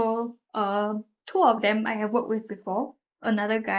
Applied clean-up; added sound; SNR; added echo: neural mask model Resemble Enhance denoiser.